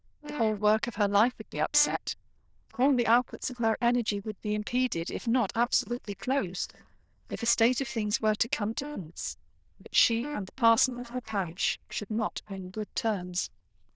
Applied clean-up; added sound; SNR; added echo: neural diffusion model UNIVERSE++.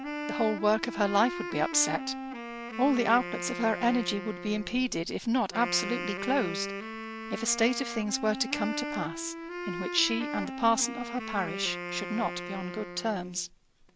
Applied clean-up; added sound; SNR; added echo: none; Wind instrument, woodwind instrument; 7 dB; none.